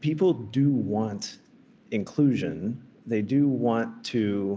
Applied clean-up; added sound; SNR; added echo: none; none; none; none.